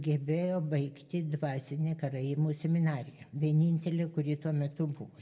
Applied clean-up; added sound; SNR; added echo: none; none; none; reverberation time 1.6 s.